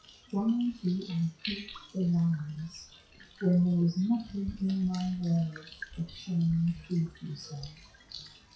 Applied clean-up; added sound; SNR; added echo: classical method WPE with log-MMSE.